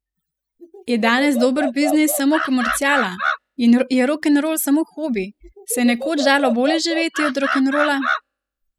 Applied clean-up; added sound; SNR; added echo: classical method spectral subtraction.